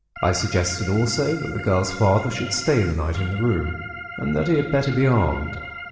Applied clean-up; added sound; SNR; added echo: none; Organ; 13 dB; reverberation time 1.2 s.